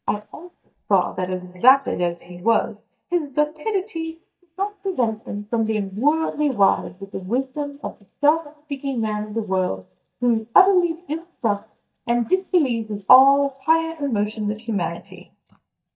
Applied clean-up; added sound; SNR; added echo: neural mask model DeepFilterNet 3.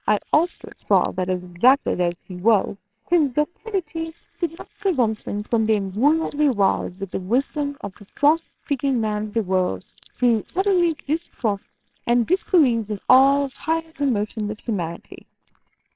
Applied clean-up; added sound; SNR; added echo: neural separator model SepFormer WHAMR!.